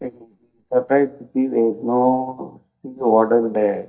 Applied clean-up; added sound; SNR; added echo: neural mask model DeepFilterNet 3.